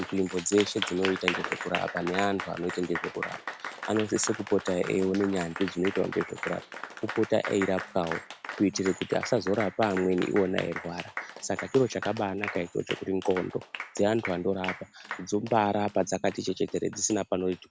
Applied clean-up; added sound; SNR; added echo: none; Applause; 10 dB; none.